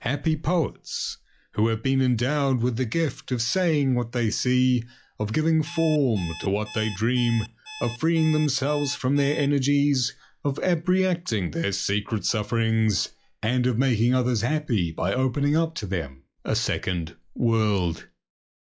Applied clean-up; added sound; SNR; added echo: classical method log-MMSE.